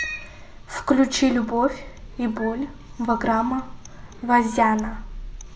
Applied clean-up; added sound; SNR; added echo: none; Cat; 14 dB; none.